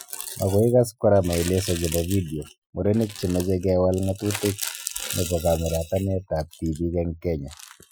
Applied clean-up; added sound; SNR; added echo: classical method Wiener filter.